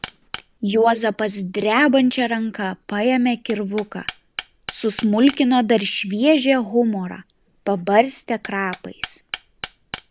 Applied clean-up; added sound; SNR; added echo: none; Hammer; 19 dB; none.